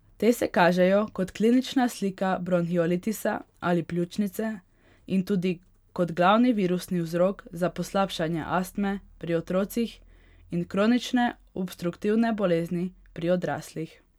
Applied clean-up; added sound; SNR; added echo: none; none; none; none.